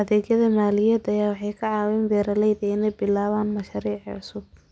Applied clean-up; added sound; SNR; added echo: none; none; none; none.